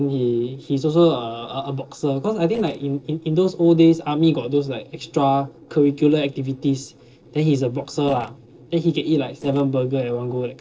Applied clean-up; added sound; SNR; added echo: neural separator model SepFormer DNS4.